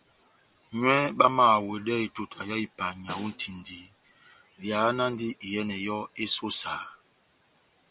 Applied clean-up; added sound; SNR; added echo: none; Snare drum; 18 dB; none.